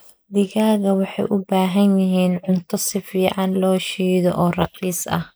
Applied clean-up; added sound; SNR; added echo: neural mask model Resemble Enhance denoiser.